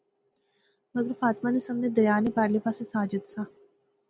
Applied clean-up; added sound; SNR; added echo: none; none; none; none.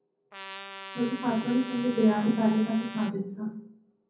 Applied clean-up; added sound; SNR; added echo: none; Trumpet; 14 dB; reverberation time 0.6 s.